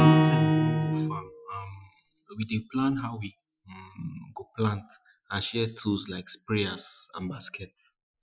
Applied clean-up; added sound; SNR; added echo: classical method Wiener filter.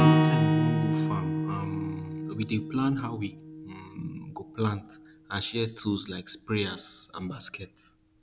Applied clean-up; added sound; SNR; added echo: none; Acoustic guitar / Strum; -3 dB; none.